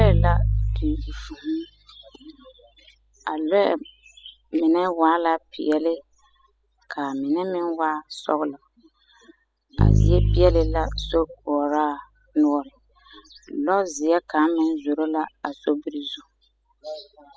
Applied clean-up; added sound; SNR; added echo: classical method spectral subtraction.